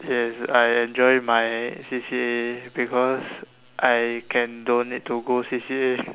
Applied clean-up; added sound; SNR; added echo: none; none; none; none.